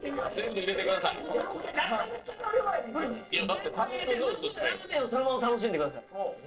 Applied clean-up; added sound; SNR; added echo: neural separator model SepFormer DNS4.